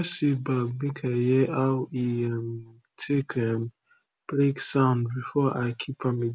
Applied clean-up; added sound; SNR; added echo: none; none; none; none.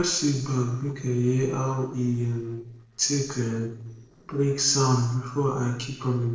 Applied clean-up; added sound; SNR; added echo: neural separator model SepFormer DNS4.